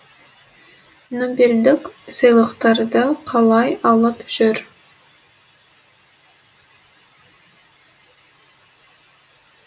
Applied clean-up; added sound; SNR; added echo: none; none; none; none.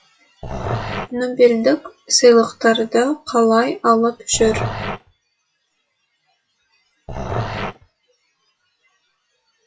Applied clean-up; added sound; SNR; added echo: classical method WPE with log-MMSE.